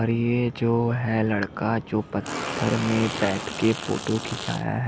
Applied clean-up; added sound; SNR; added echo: none; Engine / Mechanisms + Fart; 9 dB; none.